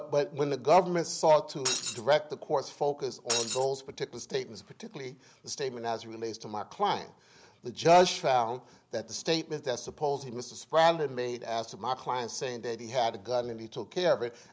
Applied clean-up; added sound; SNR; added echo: none; Shatter; 2 dB; none.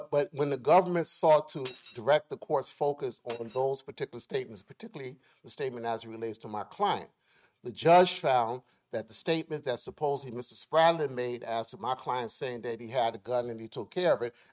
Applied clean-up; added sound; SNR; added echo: neural mask model RNNoise.